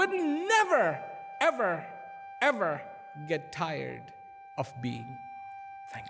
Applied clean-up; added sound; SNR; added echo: none; Wind instrument, woodwind instrument; 13 dB; none.